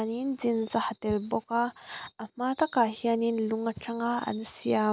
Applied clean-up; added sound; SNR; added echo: none; none; none; none.